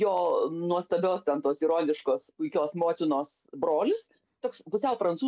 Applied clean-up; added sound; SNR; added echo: none; none; none; none.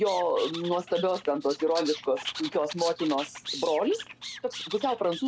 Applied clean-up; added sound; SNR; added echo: none; Animal; 12 dB; none.